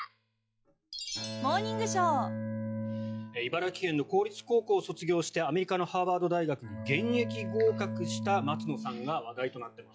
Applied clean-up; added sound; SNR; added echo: classical method log-MMSE.